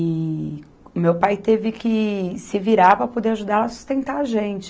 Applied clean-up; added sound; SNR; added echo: none; none; none; none.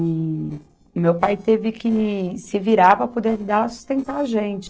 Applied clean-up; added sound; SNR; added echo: neural separator model SepFormer DNS4.